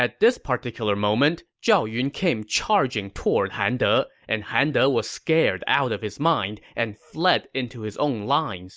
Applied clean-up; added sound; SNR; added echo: none; none; none; none.